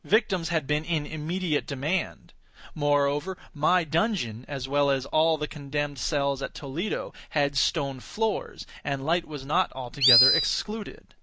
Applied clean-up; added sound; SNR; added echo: none; Animal; -5 dB; none.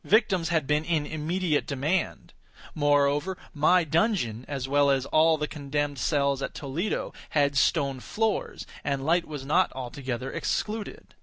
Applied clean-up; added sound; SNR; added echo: none; none; none; none.